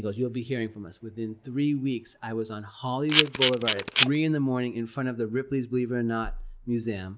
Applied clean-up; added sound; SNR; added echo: none; Camera; -3 dB; none.